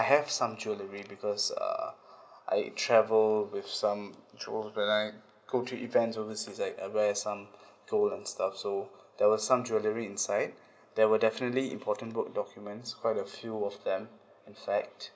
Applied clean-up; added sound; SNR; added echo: none; none; none; none.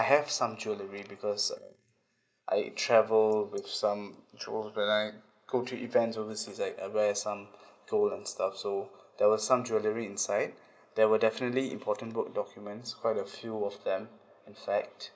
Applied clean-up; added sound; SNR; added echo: neural mask model Resemble Enhance denoiser.